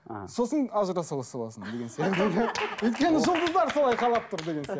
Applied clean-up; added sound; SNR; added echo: none; none; none; none.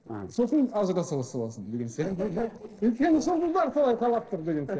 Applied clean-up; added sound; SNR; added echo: neural separator model SepFormer DNS4.